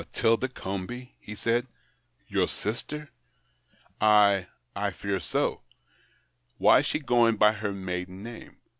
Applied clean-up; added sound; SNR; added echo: none; none; none; none.